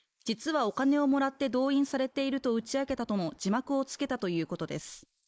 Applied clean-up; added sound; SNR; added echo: neural mask model Resemble Enhance denoiser.